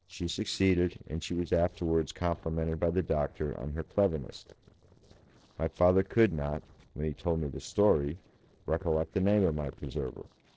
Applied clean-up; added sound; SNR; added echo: neural separator model SepFormer DNS4.